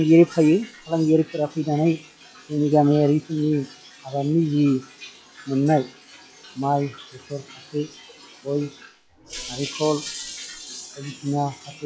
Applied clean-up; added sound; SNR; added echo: classical method log-MMSE.